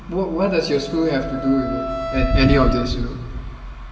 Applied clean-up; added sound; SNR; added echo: none; Wind instrument, woodwind instrument; 10 dB; reverberation time 2.3 s.